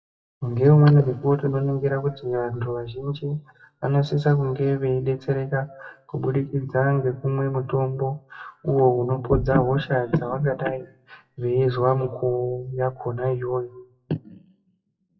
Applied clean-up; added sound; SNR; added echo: classical method WPE with log-MMSE.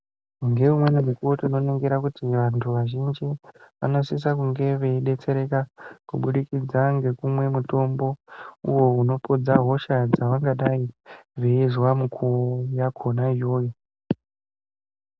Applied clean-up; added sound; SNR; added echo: none; none; none; none.